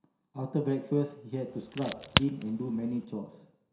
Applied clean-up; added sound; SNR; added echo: none; Crack; 1 dB; reverberation time 0.7 s.